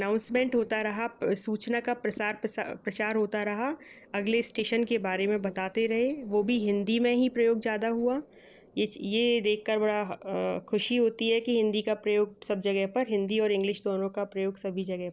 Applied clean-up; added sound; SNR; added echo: neural separator model SepFormer DNS4.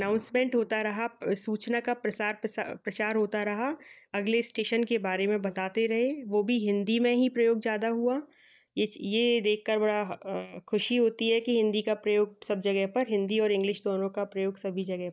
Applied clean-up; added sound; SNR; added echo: neural mask model DeepFilterNet 3.